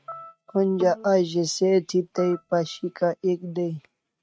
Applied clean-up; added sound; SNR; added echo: neural mask model RNNoise.